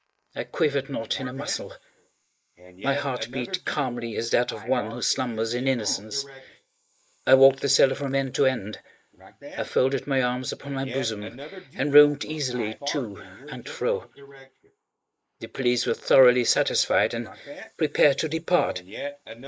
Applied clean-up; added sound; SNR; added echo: neural mask model Resemble Enhance denoiser.